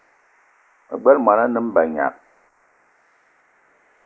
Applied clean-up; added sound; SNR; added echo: neural mask model Resemble Enhance denoiser.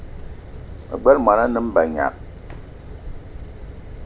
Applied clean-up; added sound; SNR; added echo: none; Fire; 12 dB; none.